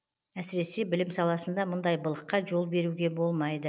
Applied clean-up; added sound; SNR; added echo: none; none; none; none.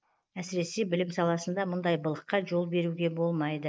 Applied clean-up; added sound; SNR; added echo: neural mask model Resemble Enhance denoiser.